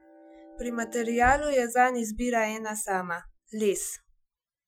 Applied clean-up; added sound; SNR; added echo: classical method Wiener filter.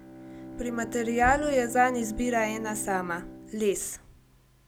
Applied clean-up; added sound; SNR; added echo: none; Bowed string instrument + Knock / Wood; 12 dB; none.